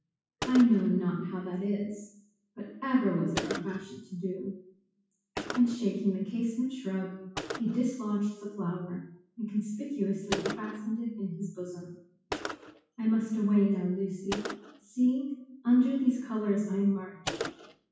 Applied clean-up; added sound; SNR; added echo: classical method WPE with log-MMSE.